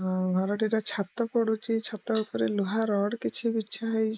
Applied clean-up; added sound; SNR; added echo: neural mask model Resemble Enhance denoiser.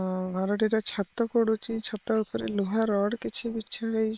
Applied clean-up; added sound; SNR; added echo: neural separator model SepFormer WHAM!.